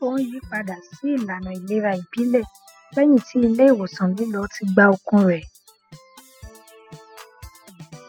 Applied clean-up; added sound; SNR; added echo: classical method spectral subtraction.